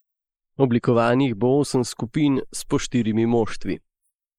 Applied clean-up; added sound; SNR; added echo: neural mask model Resemble Enhance denoiser.